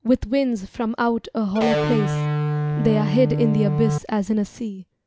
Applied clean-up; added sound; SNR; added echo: none; Electric guitar; 0 dB; none.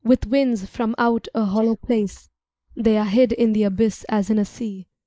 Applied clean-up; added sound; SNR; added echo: neural mask model Resemble Enhance denoiser.